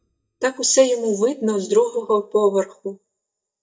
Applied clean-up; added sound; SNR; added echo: neural mask model DeepFilterNet 3.